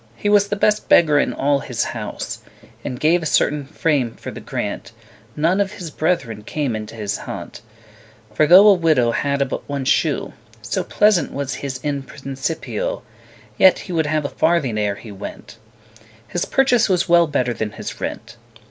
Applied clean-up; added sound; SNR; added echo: none; none; none; none.